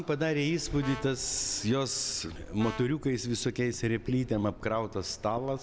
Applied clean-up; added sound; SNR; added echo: none; Brass instrument; 16 dB; none.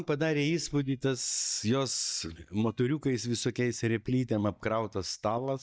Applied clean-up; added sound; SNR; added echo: neural mask model DeepFilterNet 3.